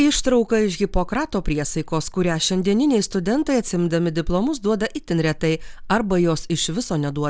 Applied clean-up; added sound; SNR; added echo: none; none; none; none.